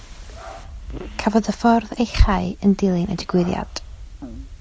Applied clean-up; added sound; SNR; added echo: none; none; none; none.